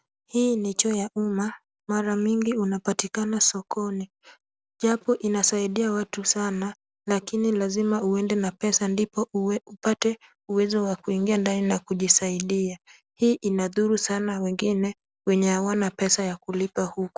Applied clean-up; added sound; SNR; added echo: none; none; none; none.